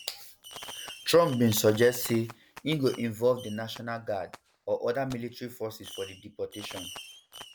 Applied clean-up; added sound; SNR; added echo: none; Fireworks; 17 dB; none.